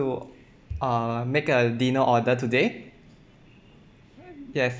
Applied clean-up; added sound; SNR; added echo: none; none; none; none.